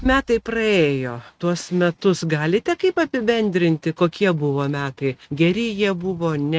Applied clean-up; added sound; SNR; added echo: neural mask model RNNoise.